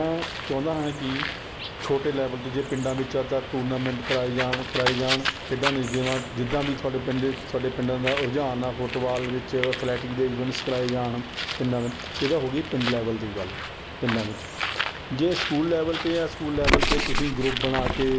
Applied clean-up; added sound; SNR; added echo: none; Bird; 4 dB; none.